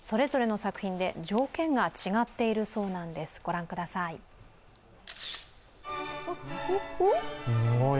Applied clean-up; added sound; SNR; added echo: none; none; none; none.